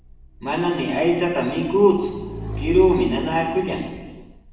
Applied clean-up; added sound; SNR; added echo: none; Motorcycle / Engine; 14 dB; reverberation time 1.2 s.